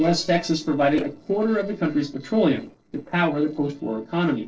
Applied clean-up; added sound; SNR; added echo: neural separator model SepFormer DNS4.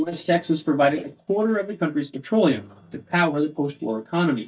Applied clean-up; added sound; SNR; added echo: neural mask model DeepFilterNet 3.